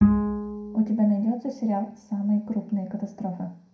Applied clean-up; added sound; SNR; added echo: none; Bowed string instrument; 2 dB; reverberation time 0.5 s.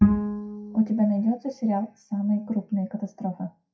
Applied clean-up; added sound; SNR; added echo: classical method WPE with log-MMSE.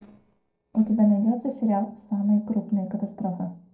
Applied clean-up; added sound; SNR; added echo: neural separator model SepFormer DNS4.